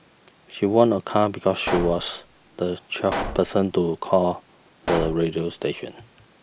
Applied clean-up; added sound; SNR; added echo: none; Explosion; 8 dB; none.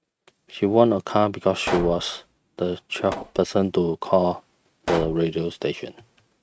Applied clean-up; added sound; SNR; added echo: neural mask model RNNoise.